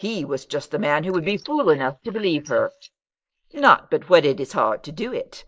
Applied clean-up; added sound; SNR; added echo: neural mask model Resemble Enhance denoiser.